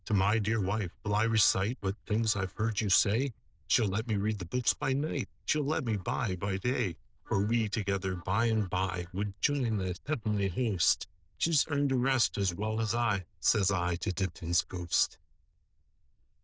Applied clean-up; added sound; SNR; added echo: neural diffusion model UNIVERSE++.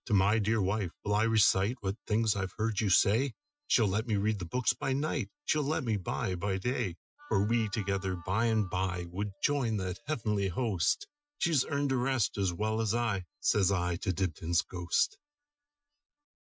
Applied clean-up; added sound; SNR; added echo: classical method Wiener filter.